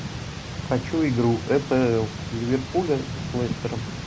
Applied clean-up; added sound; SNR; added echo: none; none; none; none.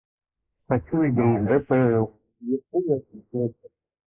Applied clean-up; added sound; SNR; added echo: neural mask model Resemble Enhance denoiser.